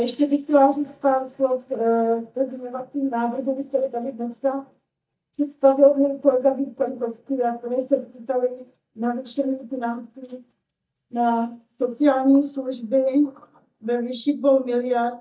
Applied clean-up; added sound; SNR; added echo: neural mask model DeepFilterNet 3.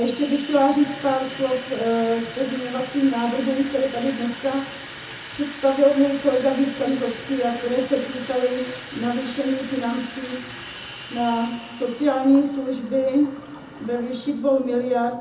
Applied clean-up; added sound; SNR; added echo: none; Sink (filling or washing) / Water tap, faucet; 15 dB; reverberation time 0.6 s.